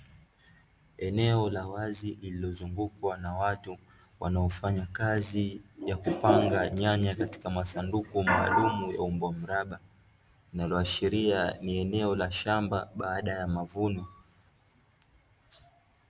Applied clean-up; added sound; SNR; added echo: none; none; none; none.